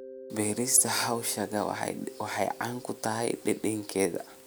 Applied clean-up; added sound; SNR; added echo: none; Mallet percussion; 17 dB; none.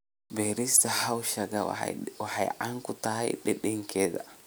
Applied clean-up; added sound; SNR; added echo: none; none; none; none.